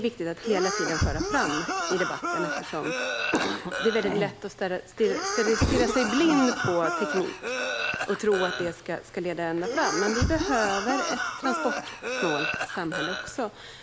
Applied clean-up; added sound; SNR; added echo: none; Cough; 2 dB; none.